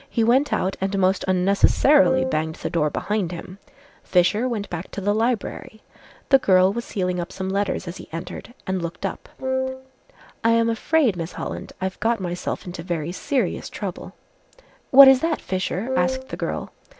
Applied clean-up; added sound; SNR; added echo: none; Wind instrument, woodwind instrument; 4 dB; none.